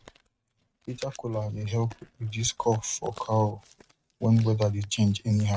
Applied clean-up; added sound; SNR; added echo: neural mask model RNNoise.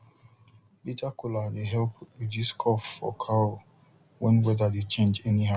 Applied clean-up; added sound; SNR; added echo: none; none; none; none.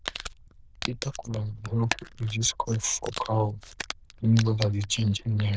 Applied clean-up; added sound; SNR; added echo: neural diffusion model UNIVERSE++.